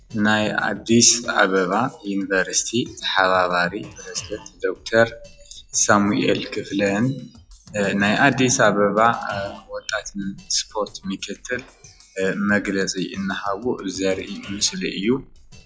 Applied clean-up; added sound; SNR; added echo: classical method log-MMSE.